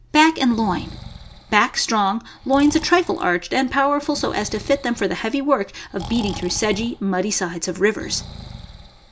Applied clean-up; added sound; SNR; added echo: none; Breathing; 17 dB; none.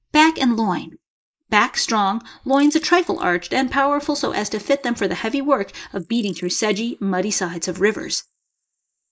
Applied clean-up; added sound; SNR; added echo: neural mask model Resemble Enhance denoiser.